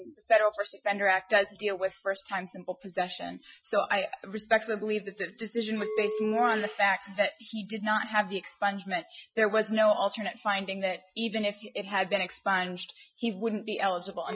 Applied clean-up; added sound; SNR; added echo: classical method Wiener filter.